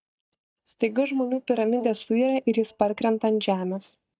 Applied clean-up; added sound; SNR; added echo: neural mask model DeepFilterNet 3.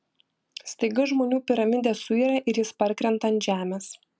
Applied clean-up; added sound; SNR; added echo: none; none; none; none.